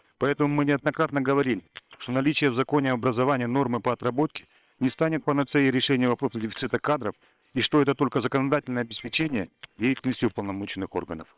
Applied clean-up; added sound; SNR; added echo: neural separator model SepFormer WHAM!.